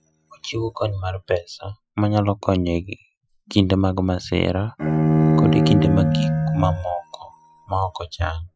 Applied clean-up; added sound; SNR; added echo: classical method Wiener filter.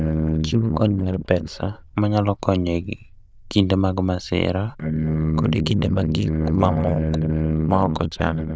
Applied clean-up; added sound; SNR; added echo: neural diffusion model UNIVERSE++.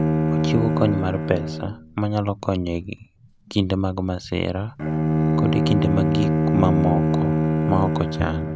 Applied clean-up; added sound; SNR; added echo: none; Bowed string instrument; -2 dB; none.